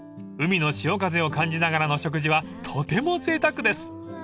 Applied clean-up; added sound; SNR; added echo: none; none; none; none.